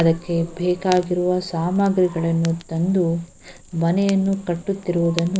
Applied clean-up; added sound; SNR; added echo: none; Fire; 20 dB; none.